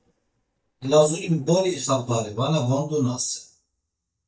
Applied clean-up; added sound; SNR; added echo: neural mask model DeepFilterNet 3.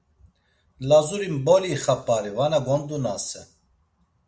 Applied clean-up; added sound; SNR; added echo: none; none; none; none.